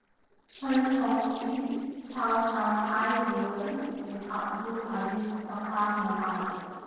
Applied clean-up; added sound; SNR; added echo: neural separator model SepFormer DNS4.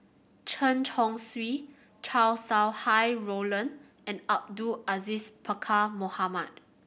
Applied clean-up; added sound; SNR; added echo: none; none; none; none.